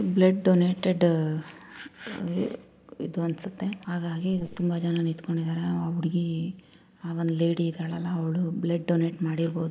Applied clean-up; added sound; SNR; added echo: neural mask model Resemble Enhance denoiser.